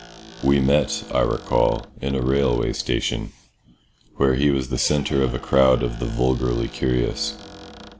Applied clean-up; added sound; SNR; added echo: none; Squeak; 19 dB; none.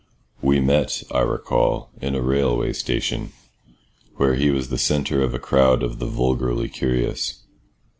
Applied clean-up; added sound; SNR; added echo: none; none; none; none.